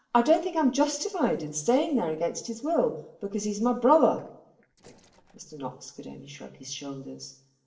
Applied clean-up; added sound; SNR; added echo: neural separator model SepFormer DNS4.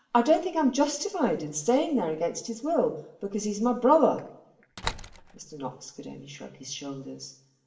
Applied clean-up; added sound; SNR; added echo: none; Slam; 13 dB; reverberation time 0.6 s.